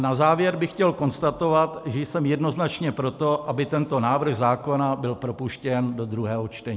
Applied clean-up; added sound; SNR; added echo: none; none; none; none.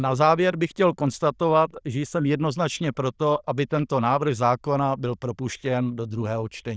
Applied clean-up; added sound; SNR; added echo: neural diffusion model UNIVERSE++.